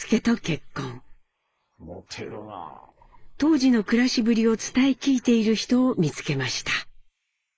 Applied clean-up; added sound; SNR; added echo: neural mask model Resemble Enhance denoiser.